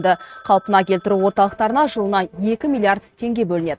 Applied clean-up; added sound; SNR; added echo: neural mask model RNNoise.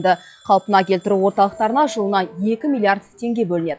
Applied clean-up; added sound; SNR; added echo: classical method log-MMSE.